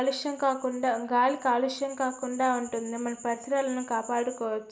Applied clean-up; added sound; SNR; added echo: none; none; none; none.